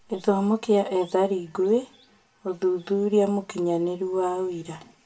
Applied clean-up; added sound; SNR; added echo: none; none; none; reverberation time 0.2 s.